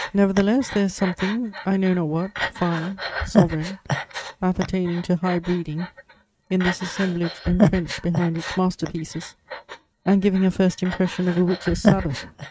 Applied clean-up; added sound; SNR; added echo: neural mask model RNNoise.